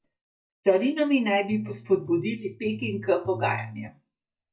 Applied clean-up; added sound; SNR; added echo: neural mask model DeepFilterNet 3.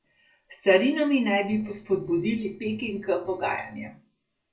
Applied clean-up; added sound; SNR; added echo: neural separator model SepFormer DNS4.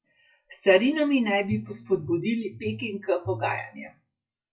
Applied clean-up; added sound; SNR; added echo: classical method WPE with log-MMSE.